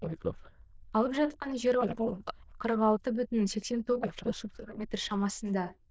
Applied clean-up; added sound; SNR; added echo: neural diffusion model UNIVERSE++.